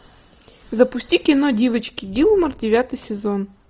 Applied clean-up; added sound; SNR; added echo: none; none; none; none.